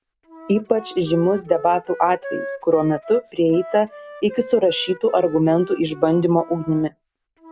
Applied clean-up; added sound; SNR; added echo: none; Wind instrument, woodwind instrument; 16 dB; none.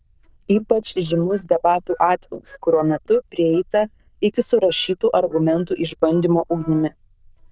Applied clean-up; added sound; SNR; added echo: neural diffusion model UNIVERSE++.